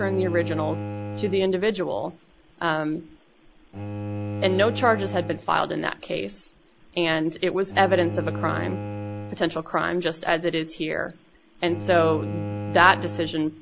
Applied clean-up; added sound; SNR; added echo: none; Bowed string instrument; 9 dB; none.